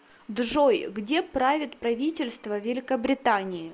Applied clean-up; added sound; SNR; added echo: none; none; none; none.